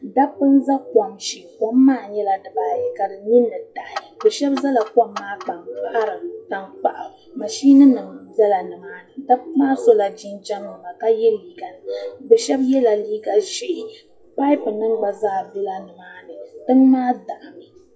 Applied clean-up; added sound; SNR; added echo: classical method WPE with log-MMSE.